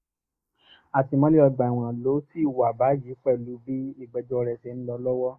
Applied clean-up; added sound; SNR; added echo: neural mask model Resemble Enhance denoiser.